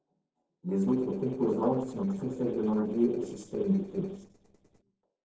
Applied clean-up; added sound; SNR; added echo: neural separator model SepFormer DNS4.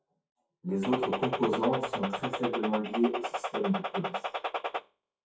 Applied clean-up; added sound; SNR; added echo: classical method WPE with log-MMSE.